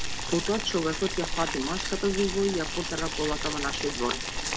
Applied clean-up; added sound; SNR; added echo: none; Boiling; 2 dB; none.